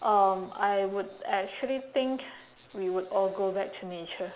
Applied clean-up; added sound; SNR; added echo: none; none; none; none.